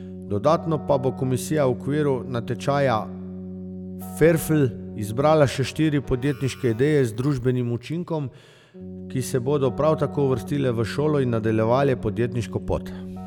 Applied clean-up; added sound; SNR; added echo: none; Keyboard (musical); 12 dB; none.